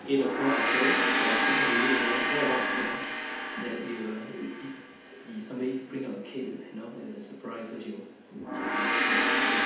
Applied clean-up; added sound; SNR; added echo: none; Gong; -4 dB; reverberation time 0.8 s.